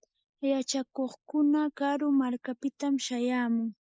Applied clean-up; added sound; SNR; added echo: neural mask model Resemble Enhance denoiser.